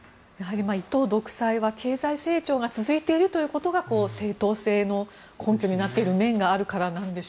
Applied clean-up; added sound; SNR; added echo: none; none; none; none.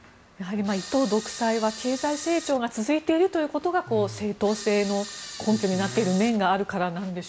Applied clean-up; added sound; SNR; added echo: none; Camera; 13 dB; none.